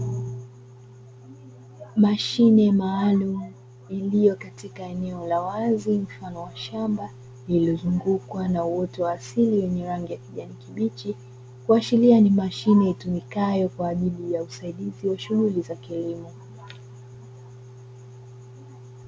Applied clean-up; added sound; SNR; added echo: none; none; none; none.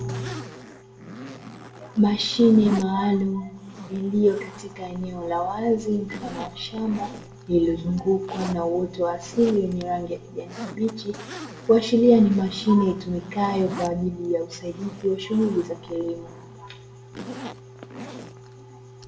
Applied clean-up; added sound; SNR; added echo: none; Zipper (clothing); 16 dB; reverberation time 0.5 s.